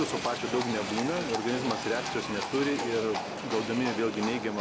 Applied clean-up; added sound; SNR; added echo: none; Livestock, farm animals, working animals; 4 dB; none.